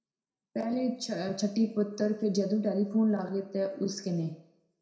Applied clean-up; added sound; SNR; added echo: none; none; none; reverberation time 0.6 s.